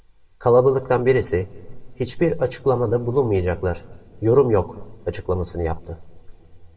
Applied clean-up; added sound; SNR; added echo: none; none; none; reverberation time 1.1 s.